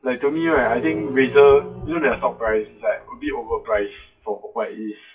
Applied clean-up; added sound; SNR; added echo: classical method WPE with log-MMSE.